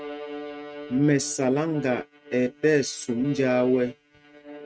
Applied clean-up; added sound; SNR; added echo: neural mask model RNNoise.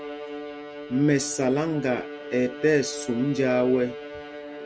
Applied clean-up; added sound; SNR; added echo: none; Bowed string instrument; 11 dB; none.